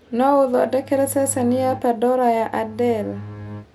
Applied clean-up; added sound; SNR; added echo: none; Bowed string instrument; 17 dB; none.